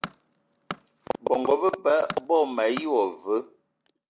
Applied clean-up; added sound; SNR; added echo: none; Tools; 17 dB; none.